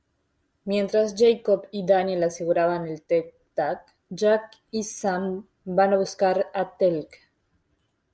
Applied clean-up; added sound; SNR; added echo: none; none; none; none.